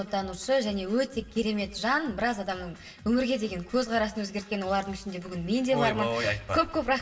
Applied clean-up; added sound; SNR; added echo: none; none; none; reverberation time 0.7 s.